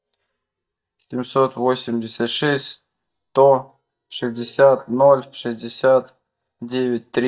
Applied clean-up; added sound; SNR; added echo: neural mask model DeepFilterNet 3.